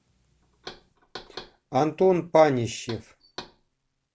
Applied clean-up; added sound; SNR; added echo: none; Knock; 20 dB; none.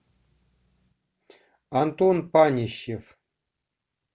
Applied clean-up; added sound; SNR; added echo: none; none; none; none.